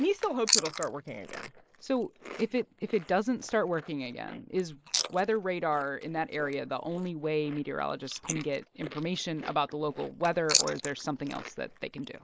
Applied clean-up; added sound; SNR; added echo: neural mask model Resemble Enhance denoiser.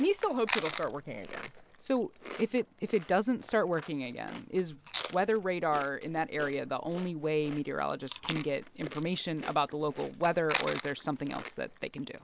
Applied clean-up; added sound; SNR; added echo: none; Chewing, mastication; 5 dB; none.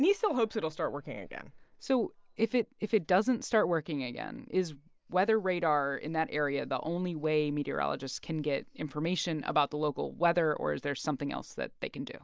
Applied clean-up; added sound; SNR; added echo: none; none; none; none.